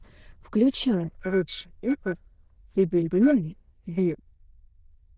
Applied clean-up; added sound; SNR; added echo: neural diffusion model UNIVERSE++.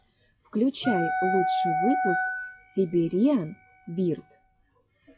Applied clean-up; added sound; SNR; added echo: classical method log-MMSE.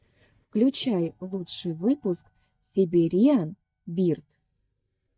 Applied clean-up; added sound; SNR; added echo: neural mask model DeepFilterNet 3.